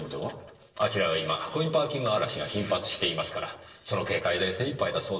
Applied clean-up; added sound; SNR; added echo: neural separator model SepFormer DNS4.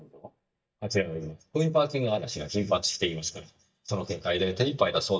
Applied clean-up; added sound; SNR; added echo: neural mask model DeepFilterNet 3.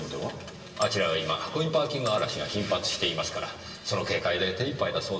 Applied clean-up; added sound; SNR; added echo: none; Shatter; 18 dB; reverberation time 1.4 s.